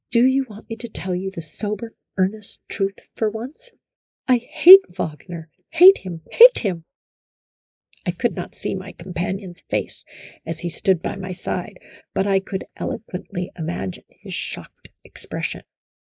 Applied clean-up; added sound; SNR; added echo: neural mask model Resemble Enhance denoiser.